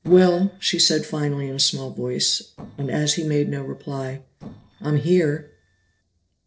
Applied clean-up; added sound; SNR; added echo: neural separator model SepFormer DNS4.